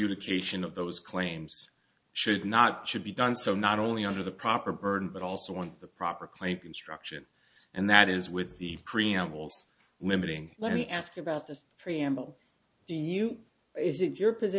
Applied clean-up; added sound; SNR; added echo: none; none; none; none.